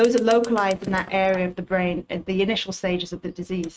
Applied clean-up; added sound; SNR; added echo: neural mask model RNNoise.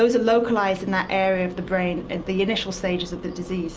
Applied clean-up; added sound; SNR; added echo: none; none; none; none.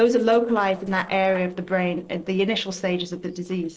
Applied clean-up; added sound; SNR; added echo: neural separator model SepFormer DNS4.